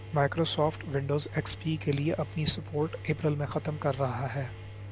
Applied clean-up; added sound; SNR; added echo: none; Engine; 11 dB; none.